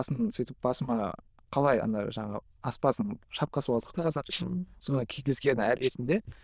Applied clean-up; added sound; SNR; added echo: neural diffusion model UNIVERSE++.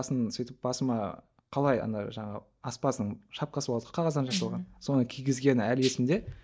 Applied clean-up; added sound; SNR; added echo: neural mask model DeepFilterNet 3.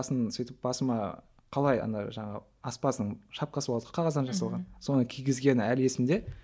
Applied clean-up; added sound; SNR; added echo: none; none; none; none.